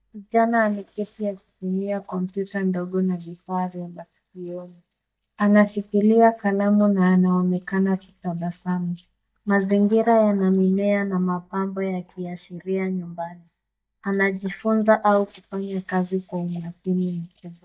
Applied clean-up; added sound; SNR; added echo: neural mask model DeepFilterNet 3.